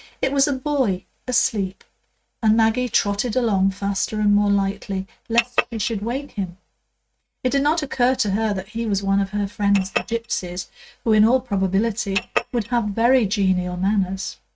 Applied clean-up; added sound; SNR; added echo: neural mask model RNNoise.